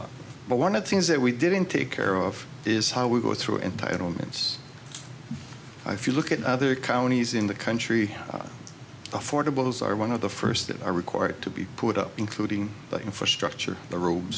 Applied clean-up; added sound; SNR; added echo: none; none; none; none.